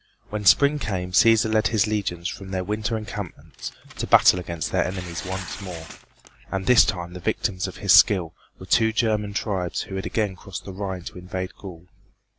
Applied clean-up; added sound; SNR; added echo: none; Tearing; 16 dB; none.